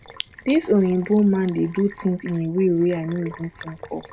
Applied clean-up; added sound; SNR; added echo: none; Sink (filling or washing); 18 dB; none.